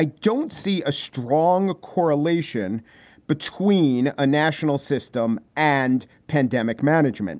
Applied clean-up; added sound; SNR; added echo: none; none; none; none.